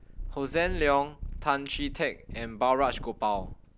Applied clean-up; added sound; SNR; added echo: none; Purr; 10 dB; none.